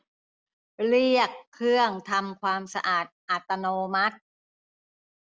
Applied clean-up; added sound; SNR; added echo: none; none; none; none.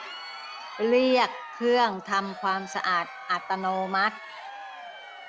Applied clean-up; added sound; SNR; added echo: none; Crowd; 13 dB; none.